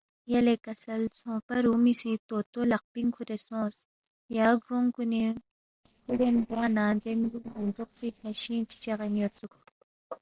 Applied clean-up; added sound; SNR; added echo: neural separator model SepFormer DNS4.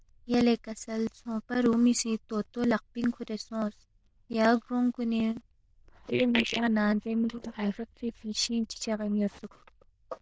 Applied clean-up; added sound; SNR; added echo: neural diffusion model UNIVERSE++.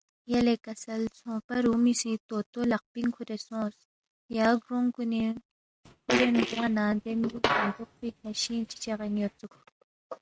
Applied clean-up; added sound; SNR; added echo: neural mask model RNNoise.